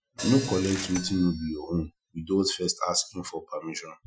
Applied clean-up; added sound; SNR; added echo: classical method Wiener filter.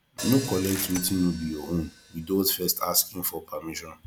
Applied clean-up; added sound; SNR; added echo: none; Bell / Mechanisms + Hi-hat; 12 dB; none.